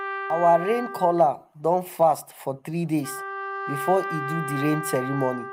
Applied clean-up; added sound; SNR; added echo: none; Trumpet; 9 dB; none.